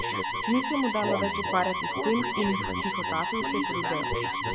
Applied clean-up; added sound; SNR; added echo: none; Alarm; -1 dB; none.